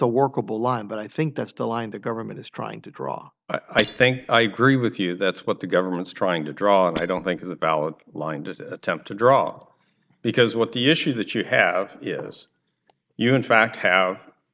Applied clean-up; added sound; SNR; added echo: neural mask model DeepFilterNet 3.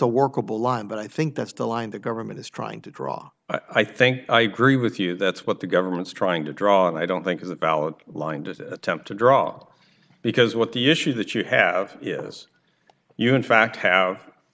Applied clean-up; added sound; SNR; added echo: none; none; none; none.